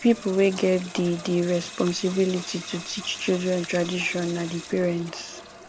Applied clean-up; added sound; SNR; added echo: none; Sink (filling or washing) / Water tap, faucet; 16 dB; none.